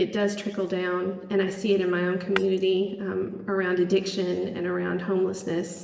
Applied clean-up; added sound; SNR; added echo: none; Shatter; 11 dB; reverberation time 1.1 s.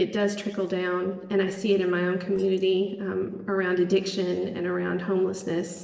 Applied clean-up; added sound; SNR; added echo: neural separator model SepFormer DNS4.